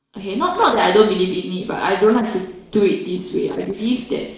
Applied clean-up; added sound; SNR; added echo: neural separator model SepFormer DNS4.